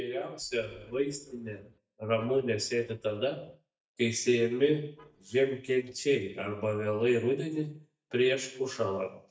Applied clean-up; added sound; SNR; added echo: neural mask model DeepFilterNet 3.